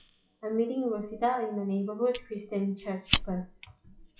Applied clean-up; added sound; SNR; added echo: classical method WPE with log-MMSE.